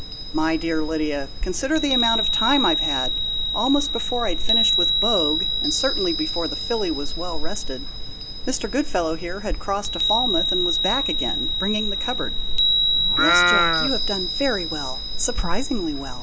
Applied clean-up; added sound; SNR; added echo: none; Livestock, farm animals, working animals + Chime; -4 dB; none.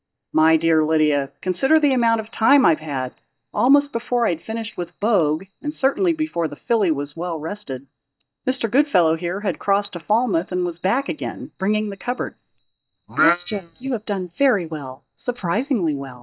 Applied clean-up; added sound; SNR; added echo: neural mask model DeepFilterNet 3.